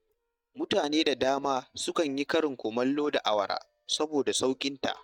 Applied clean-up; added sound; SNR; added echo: neural mask model DeepFilterNet 3.